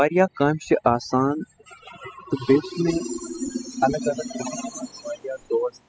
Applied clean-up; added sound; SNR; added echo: classical method spectral subtraction.